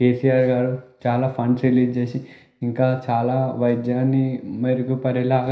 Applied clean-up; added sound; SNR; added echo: none; none; none; reverberation time 0.5 s.